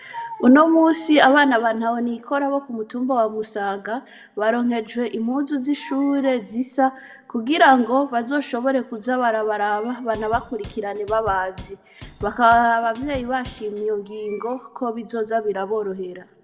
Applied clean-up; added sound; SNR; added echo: none; Drum / Drum kit; 18 dB; reverberation time 0.7 s.